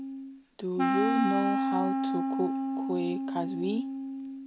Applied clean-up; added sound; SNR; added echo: none; Wind instrument, woodwind instrument; -3 dB; none.